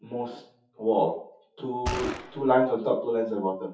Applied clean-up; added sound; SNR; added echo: classical method WPE with log-MMSE.